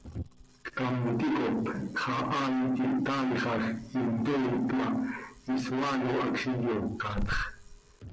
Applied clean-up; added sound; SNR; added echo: none; Growling; 14 dB; none.